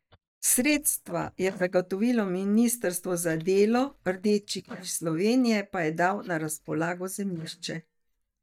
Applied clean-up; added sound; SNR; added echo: neural mask model DeepFilterNet 3.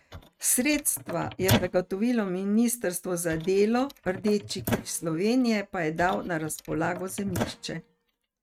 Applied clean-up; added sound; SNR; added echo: neural mask model RNNoise.